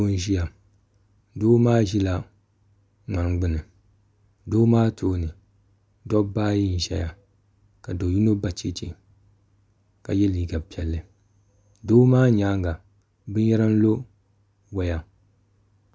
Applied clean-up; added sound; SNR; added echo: none; none; none; none.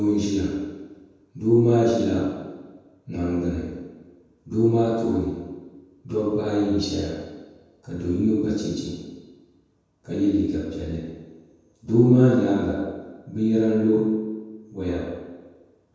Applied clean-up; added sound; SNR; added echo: none; none; none; reverberation time 1.2 s.